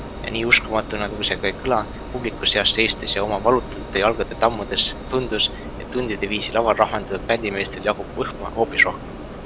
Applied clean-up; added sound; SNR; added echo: none; Engine + Mechanisms; 10 dB; none.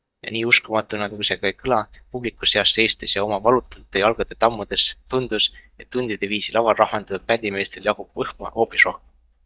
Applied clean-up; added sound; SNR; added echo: neural mask model DeepFilterNet 3.